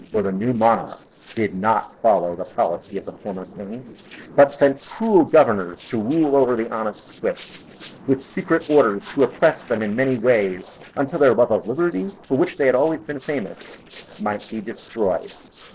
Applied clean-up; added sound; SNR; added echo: neural separator model SepFormer DNS4.